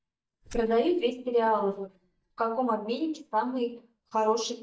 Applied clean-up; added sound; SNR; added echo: neural mask model DeepFilterNet 3.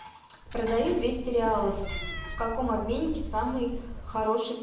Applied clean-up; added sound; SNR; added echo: none; Cat; 7 dB; reverberation time 0.7 s.